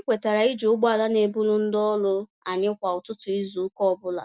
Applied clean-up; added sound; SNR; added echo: none; none; none; none.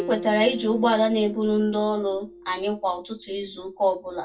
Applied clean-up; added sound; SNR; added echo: none; Acoustic guitar; 14 dB; reverberation time 0.2 s.